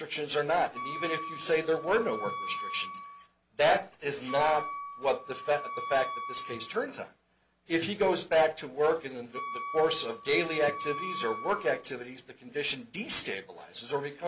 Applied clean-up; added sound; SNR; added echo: none; Wind instrument, woodwind instrument; 8 dB; none.